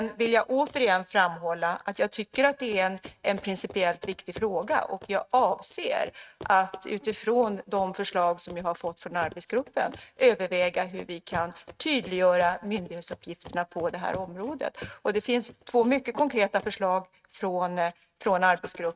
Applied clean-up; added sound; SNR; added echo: neural mask model RNNoise.